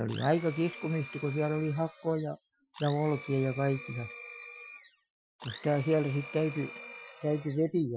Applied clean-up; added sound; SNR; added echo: classical method Wiener filter.